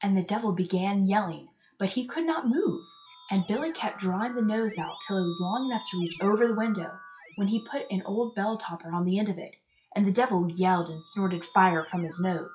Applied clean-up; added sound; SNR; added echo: classical method log-MMSE.